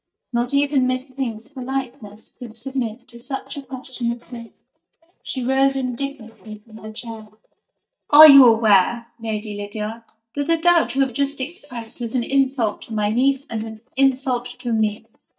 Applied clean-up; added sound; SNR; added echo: neural mask model DeepFilterNet 3.